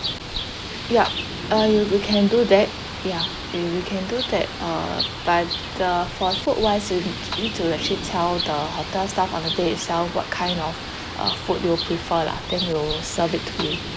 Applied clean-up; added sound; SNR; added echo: none; Bird; 6 dB; none.